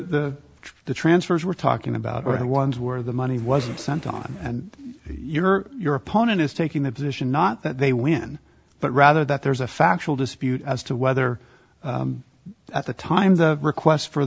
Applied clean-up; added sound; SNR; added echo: none; Cough; 18 dB; none.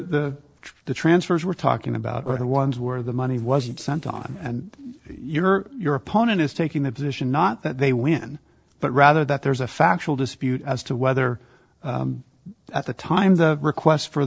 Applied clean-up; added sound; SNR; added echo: neural separator model SepFormer DNS4.